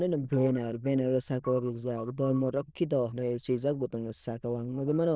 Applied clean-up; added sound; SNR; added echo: neural diffusion model UNIVERSE++.